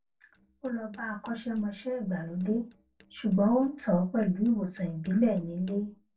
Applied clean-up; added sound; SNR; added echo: neural separator model SepFormer DNS4.